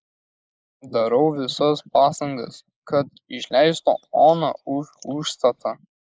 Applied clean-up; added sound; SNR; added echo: neural mask model Resemble Enhance denoiser.